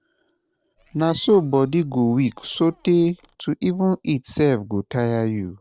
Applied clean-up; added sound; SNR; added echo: neural separator model SepFormer DNS4.